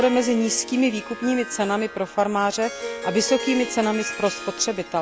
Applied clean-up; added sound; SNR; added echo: none; Harp; 10 dB; none.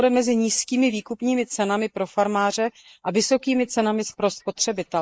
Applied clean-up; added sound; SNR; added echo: neural mask model Resemble Enhance denoiser.